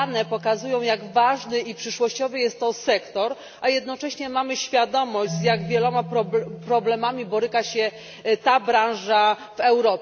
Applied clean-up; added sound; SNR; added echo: none; Marimba, xylophone; 16 dB; none.